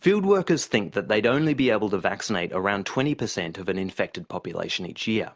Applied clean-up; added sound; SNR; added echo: none; none; none; none.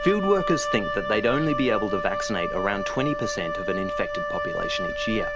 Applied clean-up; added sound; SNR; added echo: none; Wind instrument, woodwind instrument; 2 dB; none.